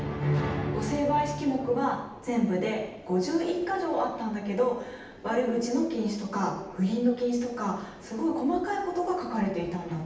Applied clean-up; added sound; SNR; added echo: none; Subway, metro, underground; 19 dB; reverberation time 0.9 s.